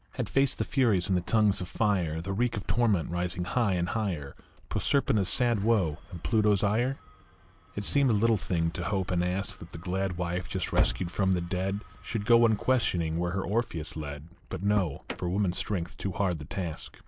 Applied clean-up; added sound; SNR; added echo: none; Engine starting; 14 dB; none.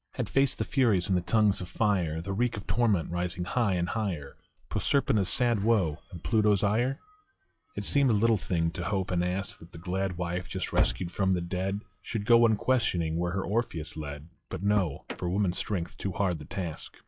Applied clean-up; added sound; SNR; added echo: classical method log-MMSE.